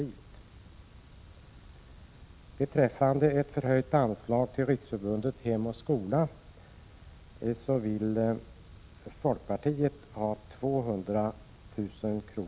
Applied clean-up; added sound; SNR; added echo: none; none; none; none.